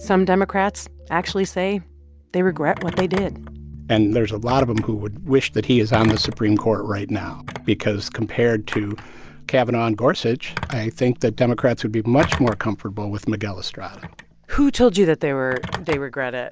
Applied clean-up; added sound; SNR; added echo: none; Telephone; 15 dB; none.